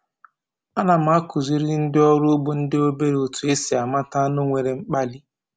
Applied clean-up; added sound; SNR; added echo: none; none; none; none.